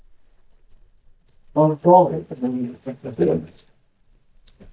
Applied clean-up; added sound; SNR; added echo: neural mask model DeepFilterNet 3.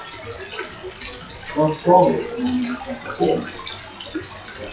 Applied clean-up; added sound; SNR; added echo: classical method WPE with log-MMSE.